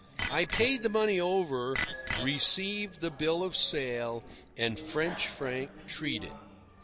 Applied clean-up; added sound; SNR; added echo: none; Bicycle bell; 3 dB; none.